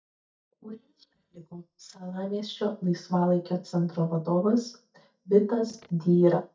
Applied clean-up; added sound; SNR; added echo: neural mask model DeepFilterNet 3.